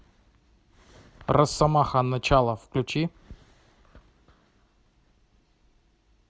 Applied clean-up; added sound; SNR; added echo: none; none; none; none.